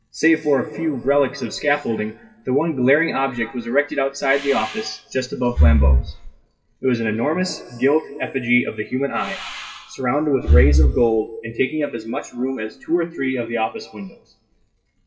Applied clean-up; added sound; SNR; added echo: classical method WPE with log-MMSE.